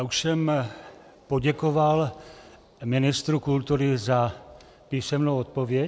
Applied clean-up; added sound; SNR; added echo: none; none; none; none.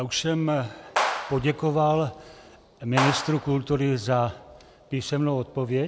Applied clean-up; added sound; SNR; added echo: none; Clapping; 5 dB; none.